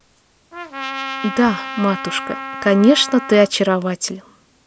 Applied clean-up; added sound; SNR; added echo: none; Trumpet; 10 dB; none.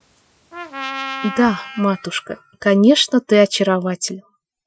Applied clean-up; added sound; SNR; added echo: classical method Wiener filter.